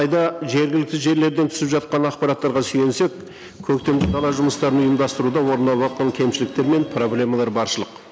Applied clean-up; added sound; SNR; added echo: none; Subway, metro, underground / Sliding door; 15 dB; none.